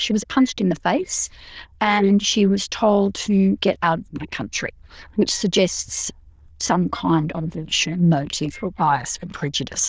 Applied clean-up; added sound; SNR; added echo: neural diffusion model UNIVERSE++.